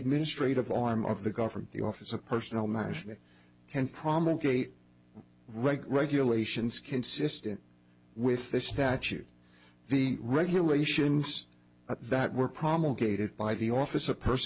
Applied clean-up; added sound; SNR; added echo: none; none; none; none.